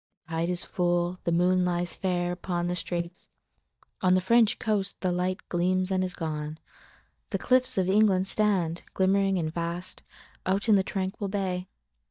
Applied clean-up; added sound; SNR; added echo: neural mask model DeepFilterNet 3.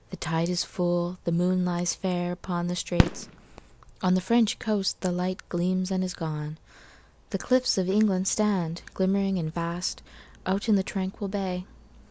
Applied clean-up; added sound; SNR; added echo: none; Fireworks; 4 dB; none.